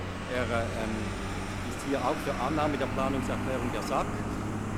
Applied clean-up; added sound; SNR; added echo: none; Vehicle; 0 dB; none.